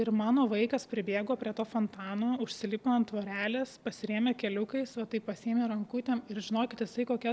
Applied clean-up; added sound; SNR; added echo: none; none; none; none.